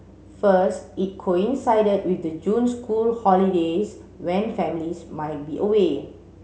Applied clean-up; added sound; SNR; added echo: none; none; none; none.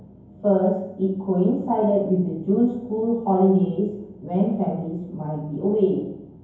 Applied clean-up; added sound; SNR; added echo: none; none; none; reverberation time 0.9 s.